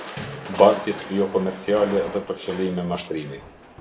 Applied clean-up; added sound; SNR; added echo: none; Crushing; 13 dB; reverberation time 1.4 s.